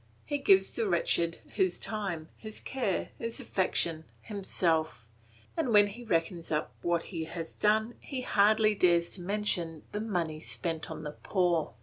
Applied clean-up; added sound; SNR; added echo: none; none; none; none.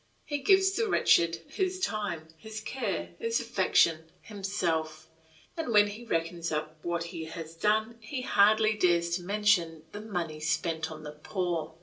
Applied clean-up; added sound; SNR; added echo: none; none; none; reverberation time 0.2 s.